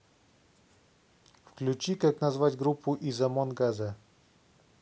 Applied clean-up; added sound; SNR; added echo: none; none; none; none.